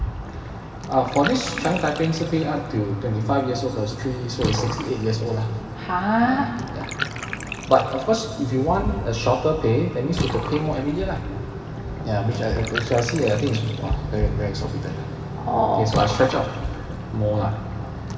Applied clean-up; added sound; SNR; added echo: none; Bathtub (filling or washing) / Water; 12 dB; reverberation time 2.5 s.